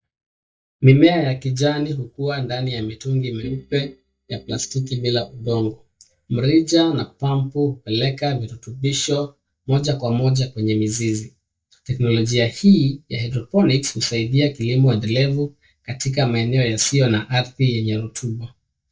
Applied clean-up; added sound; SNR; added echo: neural mask model DeepFilterNet 3.